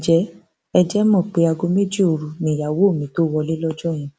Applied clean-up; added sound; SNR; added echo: none; none; none; none.